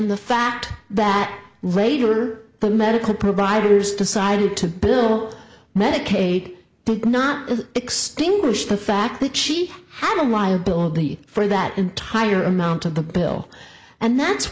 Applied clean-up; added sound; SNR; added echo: none; none; none; none.